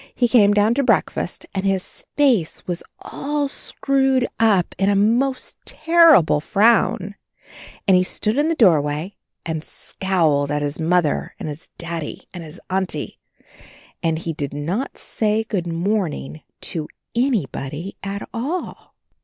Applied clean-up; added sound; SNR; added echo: none; none; none; none.